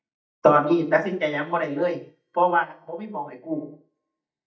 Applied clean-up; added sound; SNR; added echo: neural mask model DeepFilterNet 3.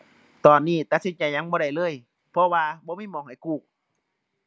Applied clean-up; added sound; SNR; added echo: none; none; none; none.